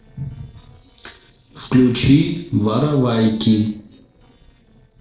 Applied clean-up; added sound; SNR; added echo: neural separator model SepFormer DNS4.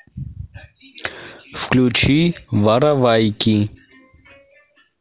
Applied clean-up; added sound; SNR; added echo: none; none; none; none.